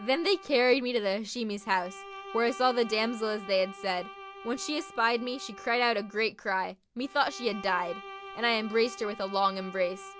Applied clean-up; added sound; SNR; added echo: none; Bowed string instrument; 16 dB; none.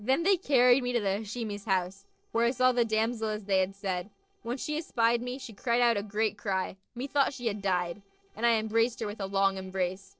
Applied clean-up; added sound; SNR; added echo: neural separator model SepFormer DNS4.